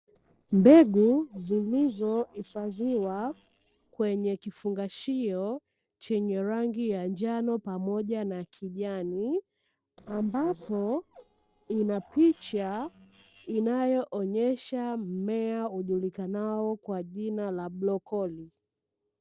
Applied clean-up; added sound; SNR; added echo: neural separator model SepFormer DNS4.